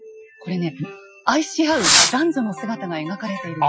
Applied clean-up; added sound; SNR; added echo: classical method Wiener filter.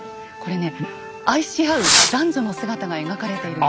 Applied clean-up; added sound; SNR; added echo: none; Fireworks; -3 dB; none.